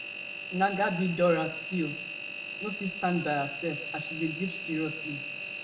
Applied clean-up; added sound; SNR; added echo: none; Engine; 7 dB; reverberation time 0.6 s.